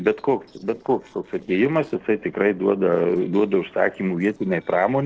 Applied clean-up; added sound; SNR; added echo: neural separator model SepFormer DNS4.